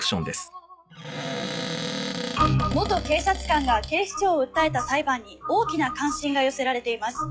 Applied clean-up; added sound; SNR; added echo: classical method log-MMSE.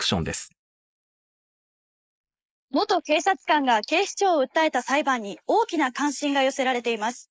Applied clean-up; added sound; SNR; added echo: neural mask model Resemble Enhance denoiser.